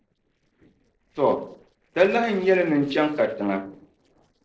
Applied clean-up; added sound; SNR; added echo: neural separator model SepFormer DNS4.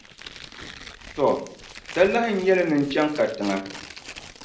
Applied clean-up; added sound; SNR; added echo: none; Tearing; 17 dB; reverberation time 0.5 s.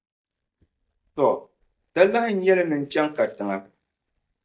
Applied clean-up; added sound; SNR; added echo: neural mask model DeepFilterNet 3.